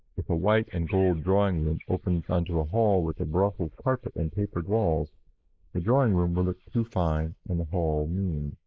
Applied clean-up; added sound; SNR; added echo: neural mask model Resemble Enhance denoiser.